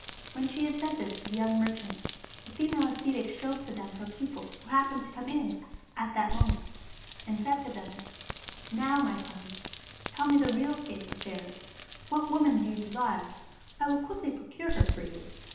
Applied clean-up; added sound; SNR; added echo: none; Rain; 2 dB; reverberation time 0.8 s.